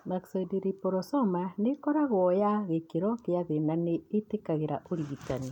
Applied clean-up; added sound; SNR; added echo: none; none; none; none.